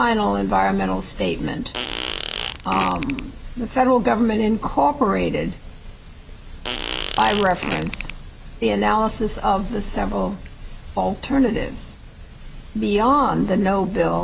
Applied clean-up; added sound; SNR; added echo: none; Fart; 8 dB; none.